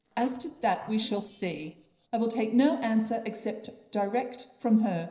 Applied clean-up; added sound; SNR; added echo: neural separator model SepFormer DNS4.